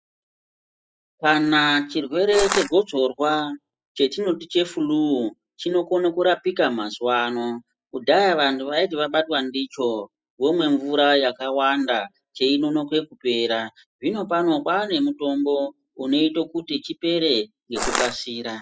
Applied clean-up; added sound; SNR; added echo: classical method spectral subtraction.